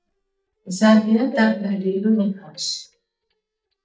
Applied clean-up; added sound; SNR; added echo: neural mask model DeepFilterNet 3.